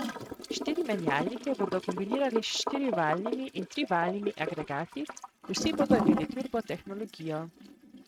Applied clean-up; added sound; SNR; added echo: neural mask model RNNoise.